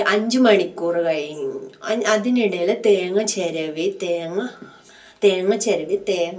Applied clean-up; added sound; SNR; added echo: none; none; none; reverberation time 0.3 s.